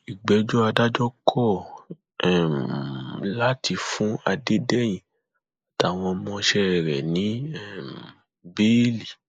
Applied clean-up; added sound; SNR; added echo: neural mask model Resemble Enhance denoiser.